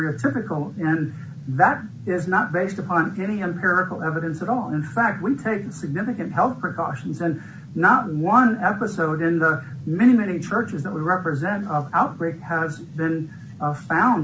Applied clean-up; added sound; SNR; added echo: none; none; none; none.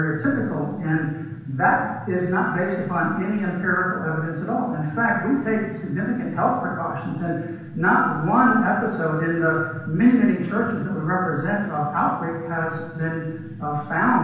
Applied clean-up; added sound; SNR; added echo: none; none; none; reverberation time 1.0 s.